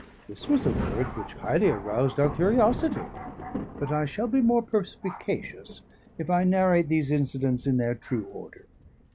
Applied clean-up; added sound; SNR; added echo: none; Thunder; 11 dB; none.